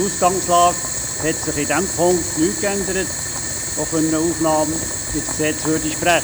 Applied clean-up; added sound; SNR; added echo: none; Boiling; 4 dB; none.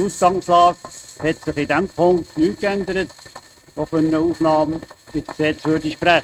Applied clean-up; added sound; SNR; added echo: neural mask model RNNoise.